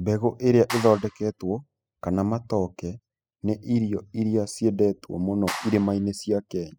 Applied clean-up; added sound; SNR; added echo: classical method spectral subtraction.